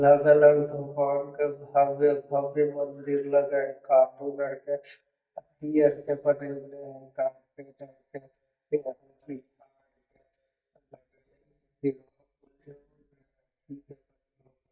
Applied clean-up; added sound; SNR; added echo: neural mask model DeepFilterNet 3.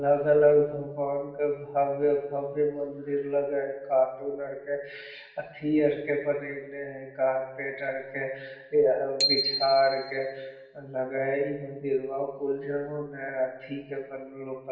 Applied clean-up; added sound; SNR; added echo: none; Bicycle bell; 5 dB; reverberation time 1.0 s.